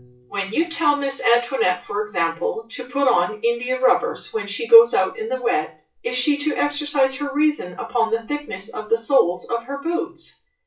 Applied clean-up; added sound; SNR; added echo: classical method WPE with log-MMSE.